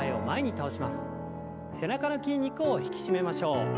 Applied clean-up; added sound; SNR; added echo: none; none; none; none.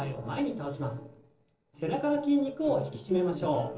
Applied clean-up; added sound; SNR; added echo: neural separator model SepFormer DNS4.